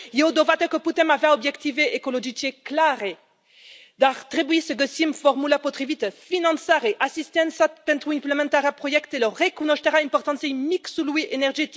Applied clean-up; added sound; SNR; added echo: none; none; none; none.